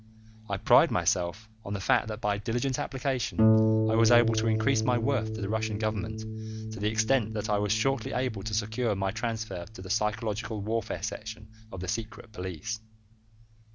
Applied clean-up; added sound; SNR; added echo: none; Harp; 3 dB; none.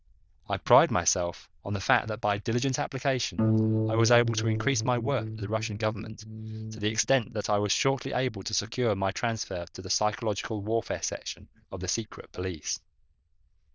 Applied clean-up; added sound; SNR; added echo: neural diffusion model UNIVERSE++.